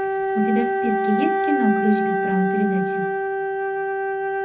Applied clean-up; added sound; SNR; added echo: none; Wind instrument, woodwind instrument; -2 dB; reverberation time 0.4 s.